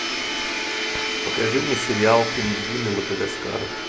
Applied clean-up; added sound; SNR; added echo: none; Domestic sounds, home sounds; 1 dB; none.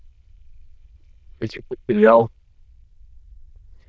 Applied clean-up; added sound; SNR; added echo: neural diffusion model UNIVERSE++.